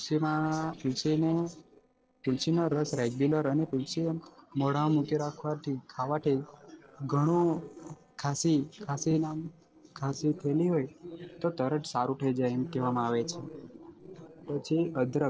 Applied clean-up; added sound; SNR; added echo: neural separator model SepFormer DNS4.